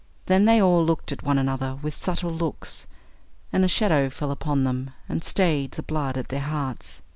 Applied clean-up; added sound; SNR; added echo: none; none; none; none.